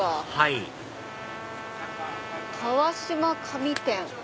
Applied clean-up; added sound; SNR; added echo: none; Trumpet; 12 dB; none.